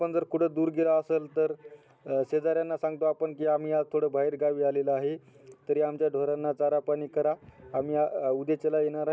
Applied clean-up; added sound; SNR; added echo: none; none; none; none.